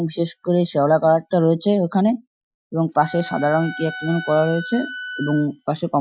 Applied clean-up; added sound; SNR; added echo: classical method Wiener filter.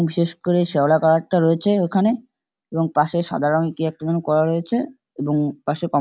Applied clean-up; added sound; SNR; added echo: none; none; none; none.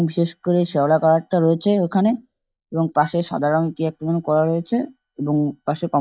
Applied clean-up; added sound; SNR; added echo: neural mask model DeepFilterNet 3.